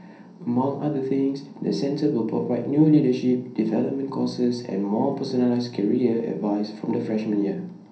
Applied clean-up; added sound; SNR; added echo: none; none; none; reverberation time 0.6 s.